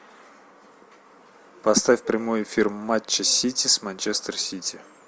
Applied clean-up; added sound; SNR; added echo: none; none; none; none.